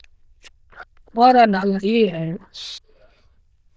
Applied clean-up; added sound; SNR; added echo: neural diffusion model UNIVERSE++.